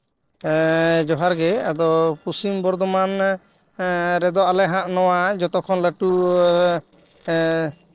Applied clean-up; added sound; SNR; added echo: neural separator model SepFormer DNS4.